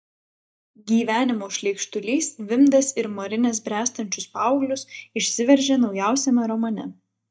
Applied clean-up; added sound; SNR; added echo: neural mask model DeepFilterNet 3.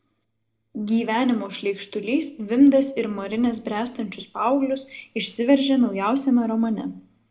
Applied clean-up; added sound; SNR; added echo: neural separator model SepFormer DNS4.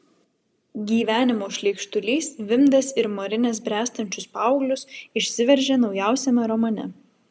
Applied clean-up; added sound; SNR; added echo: none; none; none; none.